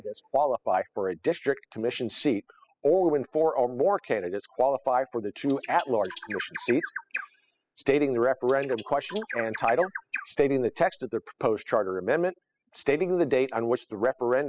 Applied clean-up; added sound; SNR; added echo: classical method spectral subtraction.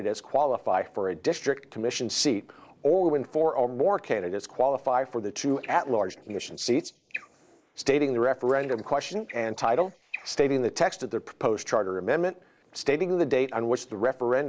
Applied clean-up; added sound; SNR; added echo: neural mask model Resemble Enhance denoiser.